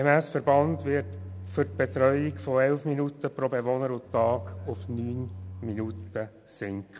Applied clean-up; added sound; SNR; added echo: none; Bowed string instrument; 13 dB; none.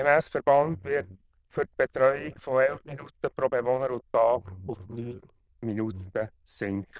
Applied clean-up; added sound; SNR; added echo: neural diffusion model UNIVERSE++.